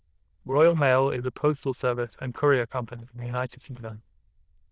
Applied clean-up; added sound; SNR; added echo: neural diffusion model UNIVERSE++.